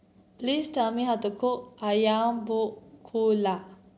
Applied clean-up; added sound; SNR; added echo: none; none; none; none.